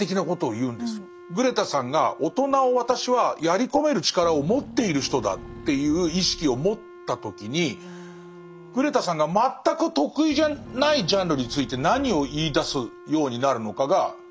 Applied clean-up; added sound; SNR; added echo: none; Wind instrument, woodwind instrument + Engine / Car; 18 dB; none.